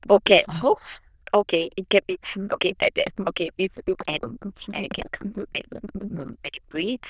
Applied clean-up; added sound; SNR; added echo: neural diffusion model UNIVERSE++.